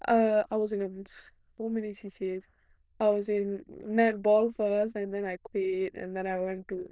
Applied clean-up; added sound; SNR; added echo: neural diffusion model UNIVERSE++.